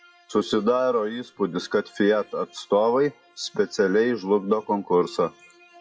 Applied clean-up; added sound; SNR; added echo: classical method WPE with log-MMSE.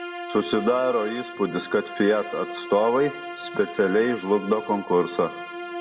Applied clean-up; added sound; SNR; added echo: none; Bowed string instrument; 11 dB; reverberation time 0.8 s.